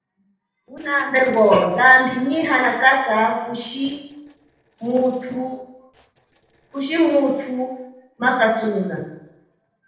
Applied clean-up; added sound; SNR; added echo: neural separator model SepFormer DNS4.